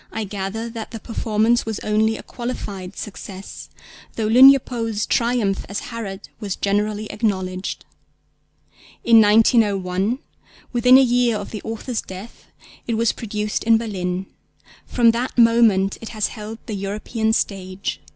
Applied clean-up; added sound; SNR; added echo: none; none; none; none.